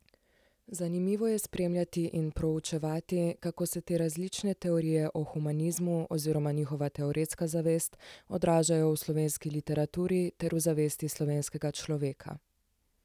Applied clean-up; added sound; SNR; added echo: none; none; none; none.